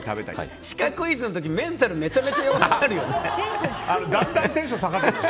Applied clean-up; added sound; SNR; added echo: none; none; none; none.